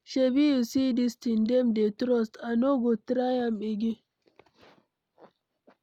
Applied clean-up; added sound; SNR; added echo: none; none; none; none.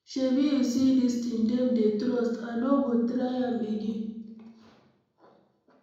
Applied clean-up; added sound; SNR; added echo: none; none; none; reverberation time 0.9 s.